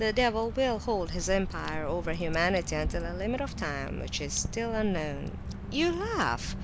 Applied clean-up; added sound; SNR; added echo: none; Drip / Water; 6 dB; none.